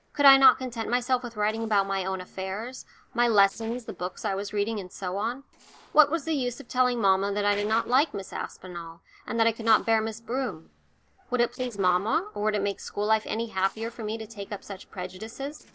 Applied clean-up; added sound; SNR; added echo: neural separator model SepFormer DNS4.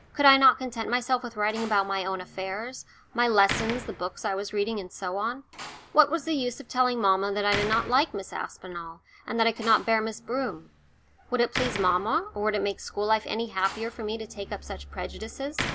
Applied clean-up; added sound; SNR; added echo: none; Slam; 13 dB; none.